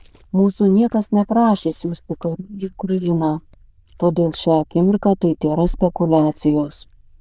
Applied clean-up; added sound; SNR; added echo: neural diffusion model UNIVERSE++.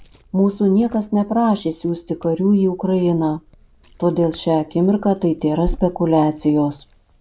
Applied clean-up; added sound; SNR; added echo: none; Liquid; 17 dB; none.